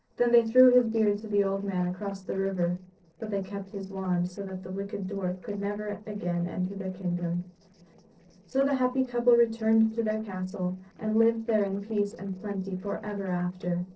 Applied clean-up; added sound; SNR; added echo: neural separator model SepFormer DNS4.